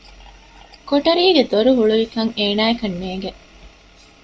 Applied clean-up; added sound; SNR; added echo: none; none; none; none.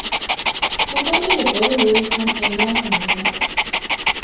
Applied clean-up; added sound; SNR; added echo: none; Dog; -3 dB; reverberation time 0.8 s.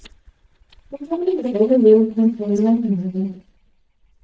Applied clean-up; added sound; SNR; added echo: neural mask model DeepFilterNet 3.